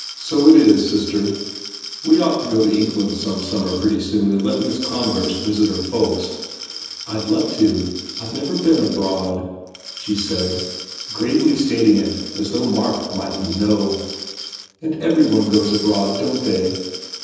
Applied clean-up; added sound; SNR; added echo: none; Glass; 12 dB; reverberation time 1.1 s.